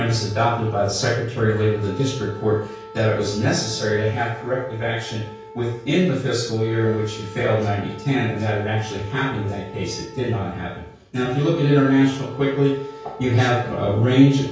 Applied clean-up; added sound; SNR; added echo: none; Wind instrument, woodwind instrument; 17 dB; reverberation time 0.5 s.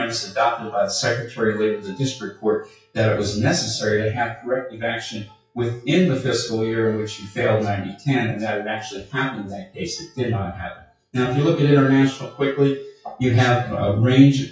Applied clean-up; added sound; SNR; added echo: classical method WPE with log-MMSE.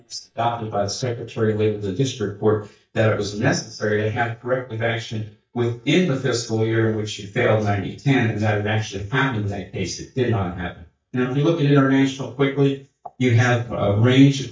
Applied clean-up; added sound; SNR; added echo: neural mask model DeepFilterNet 3.